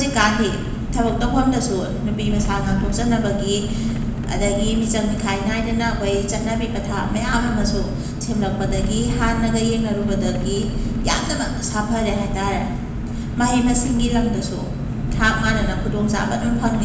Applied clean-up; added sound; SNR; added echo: none; Engine; 1 dB; reverberation time 1.0 s.